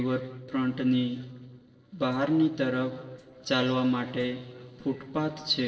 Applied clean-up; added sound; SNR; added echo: neural separator model SepFormer DNS4.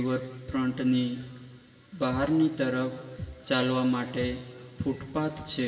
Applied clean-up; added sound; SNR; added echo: none; Thump, thud; 16 dB; reverberation time 1.9 s.